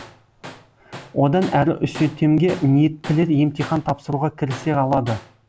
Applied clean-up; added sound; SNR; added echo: none; Tools; 18 dB; none.